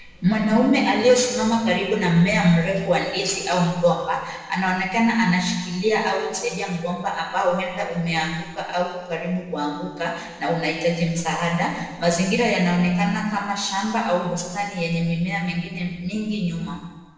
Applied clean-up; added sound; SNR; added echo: none; none; none; reverberation time 1.2 s.